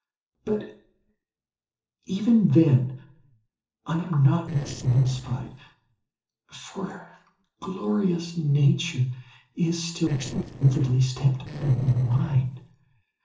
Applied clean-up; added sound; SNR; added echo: neural separator model SepFormer DNS4.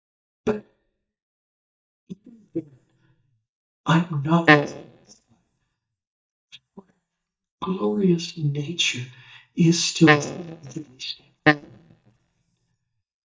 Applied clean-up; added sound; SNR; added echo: neural mask model DeepFilterNet 3.